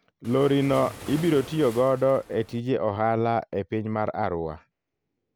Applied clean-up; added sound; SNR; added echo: none; Waves, surf; 17 dB; none.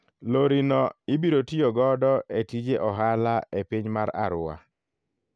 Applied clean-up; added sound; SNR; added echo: none; none; none; none.